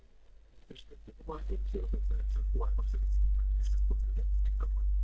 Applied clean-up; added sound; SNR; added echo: neural mask model DeepFilterNet 3.